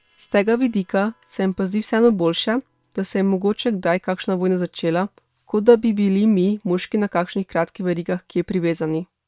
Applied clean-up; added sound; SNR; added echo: neural separator model SepFormer WHAM!.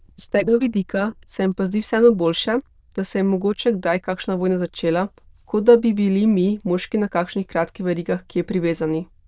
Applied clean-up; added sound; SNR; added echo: neural diffusion model UNIVERSE++.